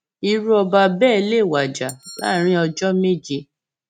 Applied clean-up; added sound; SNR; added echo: neural mask model RNNoise.